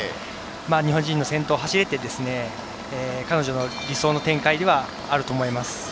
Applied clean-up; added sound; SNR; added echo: none; none; none; none.